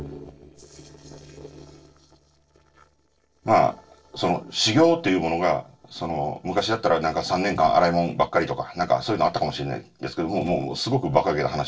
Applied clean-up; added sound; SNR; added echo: neural separator model SepFormer DNS4.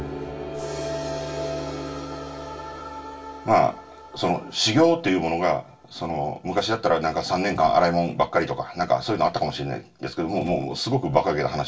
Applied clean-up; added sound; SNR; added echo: none; Gunshot, gunfire; 18 dB; reverberation time 0.2 s.